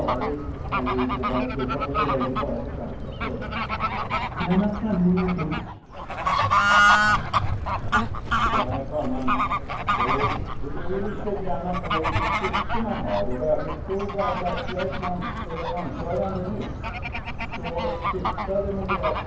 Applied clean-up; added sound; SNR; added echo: none; Bird / Fowl; -3 dB; reverberation time 0.9 s.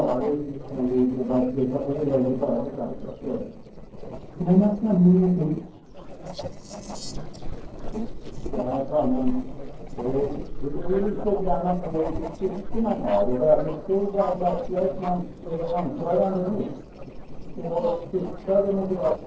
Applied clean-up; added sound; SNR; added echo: neural separator model SepFormer DNS4.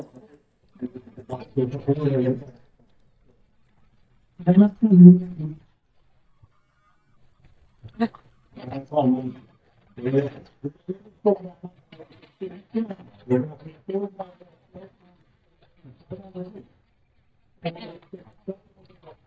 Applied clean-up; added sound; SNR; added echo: neural mask model DeepFilterNet 3.